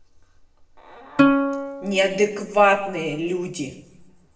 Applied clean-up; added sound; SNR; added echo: none; Plucked string instrument; 0 dB; reverberation time 0.9 s.